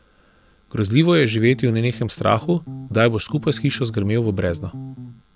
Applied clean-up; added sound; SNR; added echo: none; Bass guitar; 15 dB; none.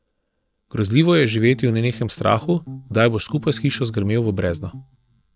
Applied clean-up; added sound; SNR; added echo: neural mask model DeepFilterNet 3.